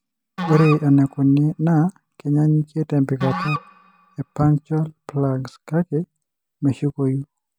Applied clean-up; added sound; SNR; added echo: none; Musical instrument; 13 dB; none.